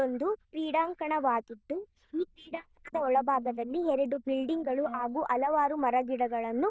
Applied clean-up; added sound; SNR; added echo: neural diffusion model UNIVERSE++.